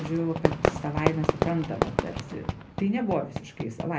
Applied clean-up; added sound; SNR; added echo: none; Fireworks; 0 dB; reverberation time 0.3 s.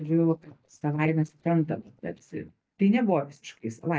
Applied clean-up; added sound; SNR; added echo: neural mask model DeepFilterNet 3.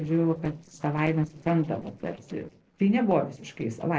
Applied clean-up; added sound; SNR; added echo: neural separator model SepFormer DNS4.